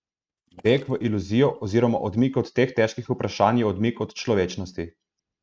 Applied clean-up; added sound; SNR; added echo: neural mask model RNNoise.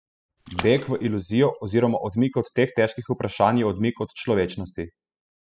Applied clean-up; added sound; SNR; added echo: classical method spectral subtraction.